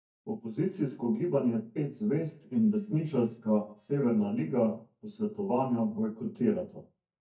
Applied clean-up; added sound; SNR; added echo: neural mask model DeepFilterNet 3.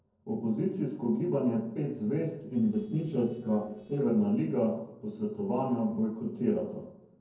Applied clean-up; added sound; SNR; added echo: neural separator model SepFormer DNS4.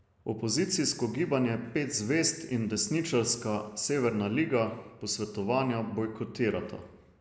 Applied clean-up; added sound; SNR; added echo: none; none; none; none.